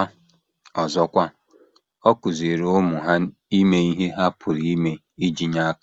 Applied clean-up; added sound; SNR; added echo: none; none; none; none.